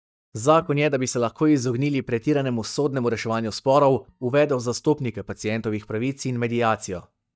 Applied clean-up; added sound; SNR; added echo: neural mask model DeepFilterNet 3.